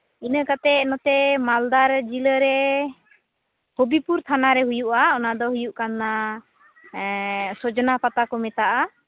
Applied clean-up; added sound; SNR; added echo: none; none; none; none.